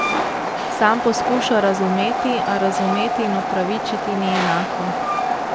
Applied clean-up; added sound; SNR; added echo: none; Train; 0 dB; none.